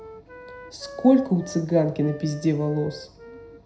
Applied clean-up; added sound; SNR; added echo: none; Wind instrument, woodwind instrument; 18 dB; reverberation time 0.5 s.